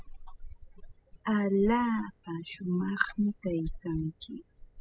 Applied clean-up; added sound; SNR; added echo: classical method spectral subtraction.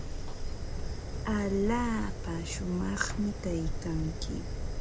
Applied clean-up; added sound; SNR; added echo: none; Fire; 1 dB; none.